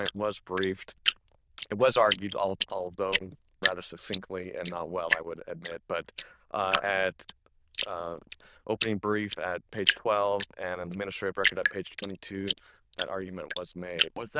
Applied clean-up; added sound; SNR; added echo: neural diffusion model UNIVERSE++.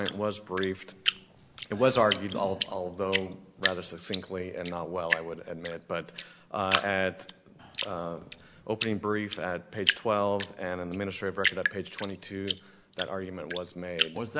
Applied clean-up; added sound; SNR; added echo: none; Drip; 3 dB; none.